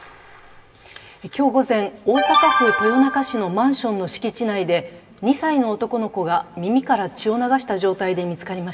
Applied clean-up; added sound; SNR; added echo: none; none; none; reverberation time 0.7 s.